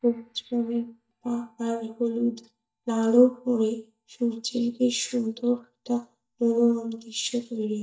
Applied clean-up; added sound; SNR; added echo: neural mask model DeepFilterNet 3.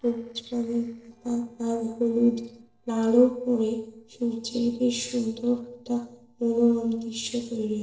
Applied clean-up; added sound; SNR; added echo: neural separator model SepFormer DNS4.